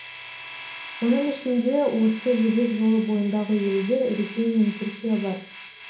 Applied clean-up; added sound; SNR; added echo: none; Domestic sounds, home sounds; 16 dB; reverberation time 0.5 s.